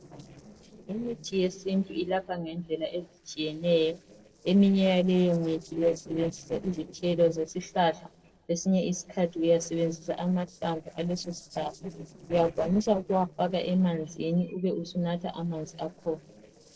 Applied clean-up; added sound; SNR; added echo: neural separator model SepFormer DNS4.